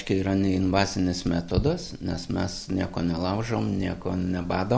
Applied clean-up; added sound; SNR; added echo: none; none; none; none.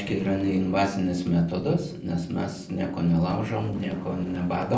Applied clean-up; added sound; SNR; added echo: neural separator model SepFormer DNS4.